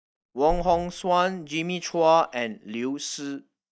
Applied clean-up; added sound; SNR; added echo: neural mask model DeepFilterNet 3.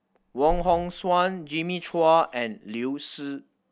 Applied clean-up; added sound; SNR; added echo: none; Breathing; 13 dB; none.